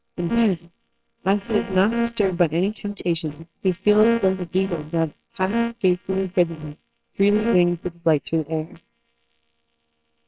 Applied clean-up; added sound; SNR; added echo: neural separator model SepFormer WHAMR!.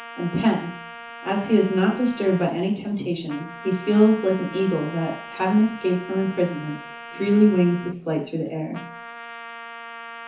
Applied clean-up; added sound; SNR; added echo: none; Trumpet; 16 dB; reverberation time 0.9 s.